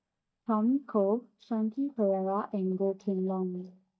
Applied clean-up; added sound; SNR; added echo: neural mask model DeepFilterNet 3.